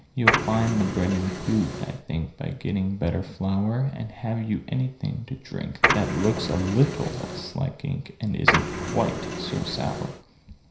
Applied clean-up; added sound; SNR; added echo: none; Printer; 0 dB; reverberation time 0.5 s.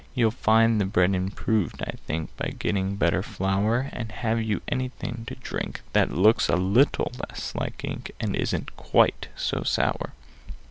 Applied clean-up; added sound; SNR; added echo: none; none; none; none.